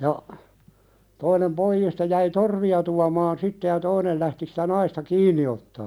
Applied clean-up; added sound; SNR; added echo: none; none; none; none.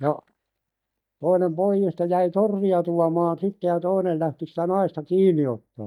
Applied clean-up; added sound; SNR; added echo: neural mask model DeepFilterNet 3.